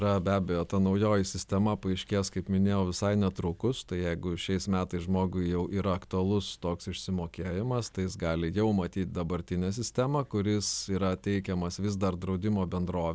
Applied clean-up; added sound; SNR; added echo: none; none; none; none.